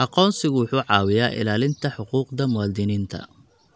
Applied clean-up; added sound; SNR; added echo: none; none; none; none.